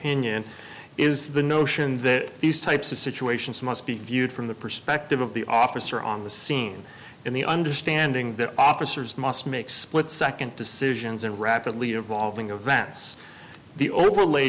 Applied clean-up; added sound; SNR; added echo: none; none; none; none.